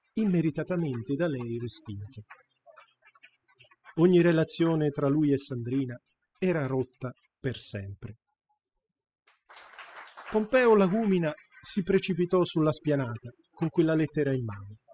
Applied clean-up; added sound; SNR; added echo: classical method spectral subtraction.